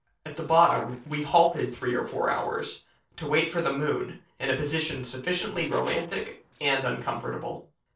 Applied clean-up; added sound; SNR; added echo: neural separator model SepFormer DNS4.